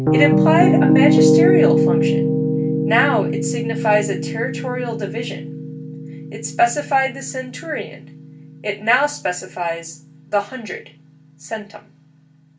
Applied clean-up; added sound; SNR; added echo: none; Piano; -3 dB; reverberation time 0.2 s.